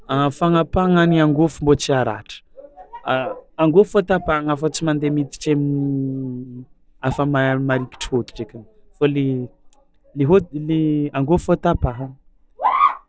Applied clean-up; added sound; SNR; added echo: none; none; none; none.